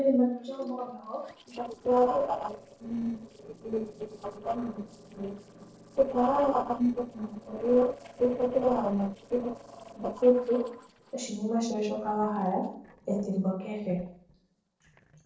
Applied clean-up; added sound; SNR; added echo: neural separator model SepFormer DNS4.